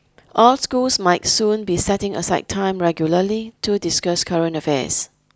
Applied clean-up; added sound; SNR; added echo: none; none; none; none.